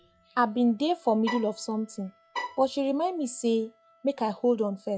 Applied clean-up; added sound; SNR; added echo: classical method log-MMSE.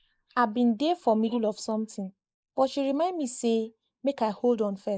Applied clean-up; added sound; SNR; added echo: neural mask model Resemble Enhance denoiser.